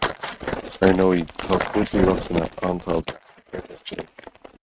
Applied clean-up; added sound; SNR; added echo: neural mask model RNNoise.